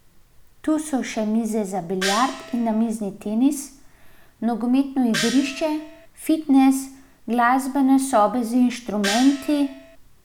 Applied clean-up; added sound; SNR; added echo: none; Gong; 9 dB; none.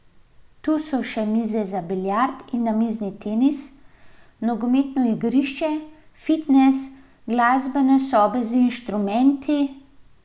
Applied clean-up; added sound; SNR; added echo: none; none; none; none.